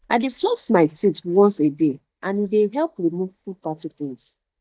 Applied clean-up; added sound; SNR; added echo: neural mask model DeepFilterNet 3.